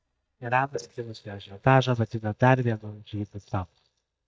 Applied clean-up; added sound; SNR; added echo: neural mask model DeepFilterNet 3.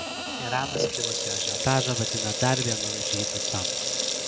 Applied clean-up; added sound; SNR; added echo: none; Sink (filling or washing) / Water tap, faucet; -2 dB; none.